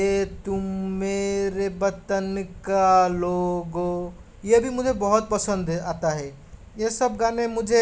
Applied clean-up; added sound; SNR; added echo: none; none; none; none.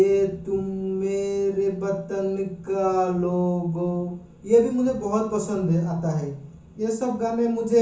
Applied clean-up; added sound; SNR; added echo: none; none; none; reverberation time 0.6 s.